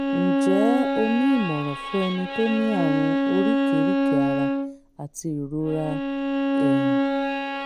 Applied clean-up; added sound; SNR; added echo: none; Bowed string instrument; -3 dB; none.